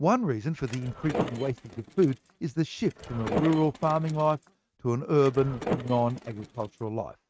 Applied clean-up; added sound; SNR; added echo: neural mask model RNNoise.